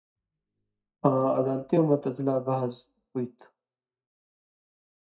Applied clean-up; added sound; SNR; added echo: neural mask model DeepFilterNet 3.